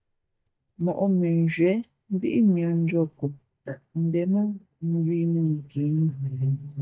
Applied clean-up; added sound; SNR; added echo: neural mask model DeepFilterNet 3.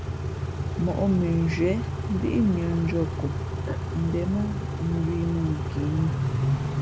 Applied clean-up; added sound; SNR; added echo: none; Idling / Accelerating, revving, vroom / Car; 1 dB; none.